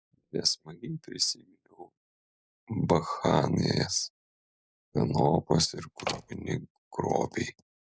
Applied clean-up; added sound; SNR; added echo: neural mask model DeepFilterNet 3.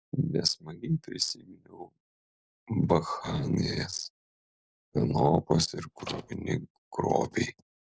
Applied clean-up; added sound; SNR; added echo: neural separator model SepFormer DNS4.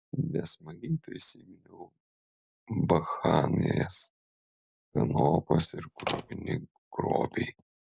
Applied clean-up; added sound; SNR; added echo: none; Slam; 8 dB; none.